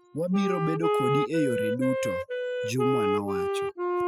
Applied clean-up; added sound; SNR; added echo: classical method spectral subtraction.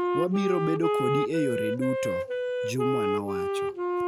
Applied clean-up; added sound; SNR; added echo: none; Wind instrument, woodwind instrument; -2 dB; none.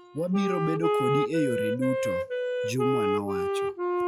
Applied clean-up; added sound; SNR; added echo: classical method log-MMSE.